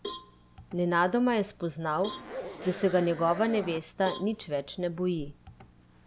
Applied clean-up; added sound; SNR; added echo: none; Zipper (clothing) + Cowbell; 13 dB; none.